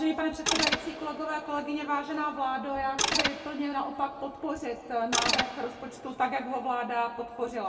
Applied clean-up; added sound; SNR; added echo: none; Mechanisms; 2 dB; reverberation time 1.2 s.